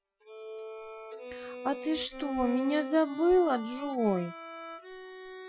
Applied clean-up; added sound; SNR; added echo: classical method Wiener filter.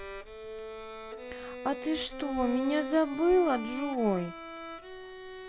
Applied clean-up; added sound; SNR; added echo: none; Bowed string instrument; 10 dB; none.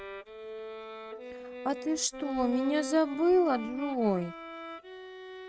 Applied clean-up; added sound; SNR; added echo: neural mask model RNNoise.